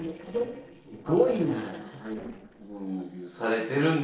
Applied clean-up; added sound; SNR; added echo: neural separator model SepFormer DNS4.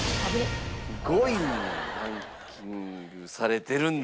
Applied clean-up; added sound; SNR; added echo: none; none; none; none.